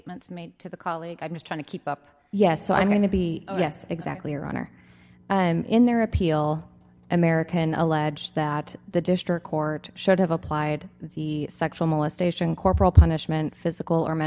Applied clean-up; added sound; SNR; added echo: none; none; none; none.